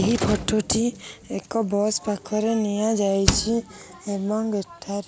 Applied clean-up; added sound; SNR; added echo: none; Slam; 10 dB; none.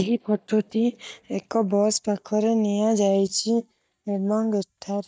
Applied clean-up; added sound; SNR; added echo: neural mask model DeepFilterNet 3.